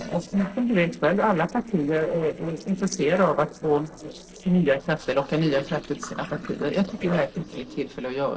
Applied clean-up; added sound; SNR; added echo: neural separator model SepFormer DNS4.